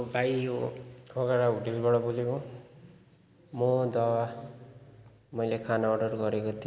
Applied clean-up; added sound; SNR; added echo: none; none; none; none.